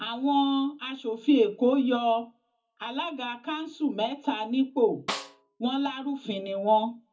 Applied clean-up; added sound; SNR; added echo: none; Snare drum; 10 dB; reverberation time 0.3 s.